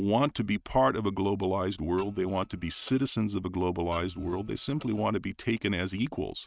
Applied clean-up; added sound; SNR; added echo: neural mask model RNNoise.